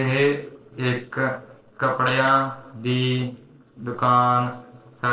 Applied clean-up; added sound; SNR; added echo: neural separator model SepFormer DNS4.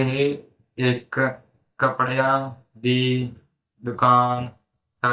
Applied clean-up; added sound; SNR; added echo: neural mask model DeepFilterNet 3.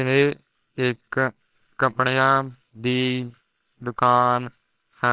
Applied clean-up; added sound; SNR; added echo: neural separator model SepFormer WHAMR!.